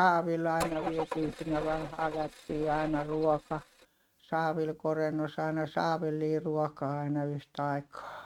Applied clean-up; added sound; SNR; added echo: neural mask model RNNoise.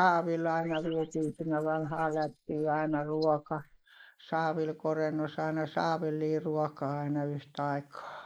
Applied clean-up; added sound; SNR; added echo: neural mask model Resemble Enhance denoiser.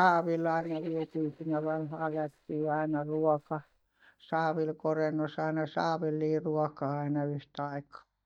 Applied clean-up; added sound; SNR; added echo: neural mask model DeepFilterNet 3.